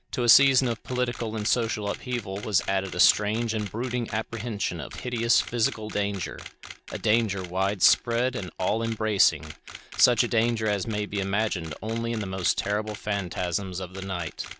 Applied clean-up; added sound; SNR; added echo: none; Camera; 16 dB; none.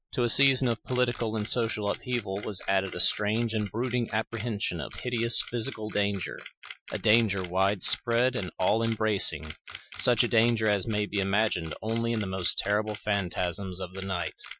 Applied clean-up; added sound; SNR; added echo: classical method Wiener filter.